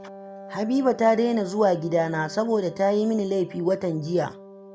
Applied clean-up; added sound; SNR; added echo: none; Wind instrument, woodwind instrument; 17 dB; none.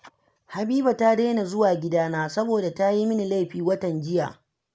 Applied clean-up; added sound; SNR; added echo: none; none; none; none.